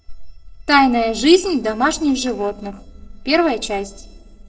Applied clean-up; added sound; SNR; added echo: neural separator model SepFormer DNS4.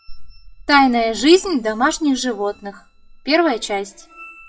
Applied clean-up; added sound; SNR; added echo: classical method WPE with log-MMSE.